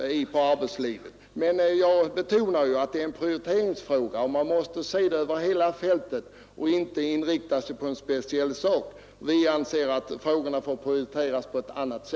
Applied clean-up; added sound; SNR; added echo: none; none; none; none.